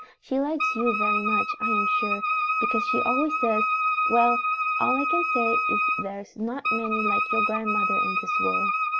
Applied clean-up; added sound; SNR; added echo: none; Wind instrument, woodwind instrument; -4 dB; none.